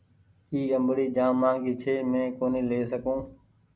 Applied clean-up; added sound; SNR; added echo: none; none; none; none.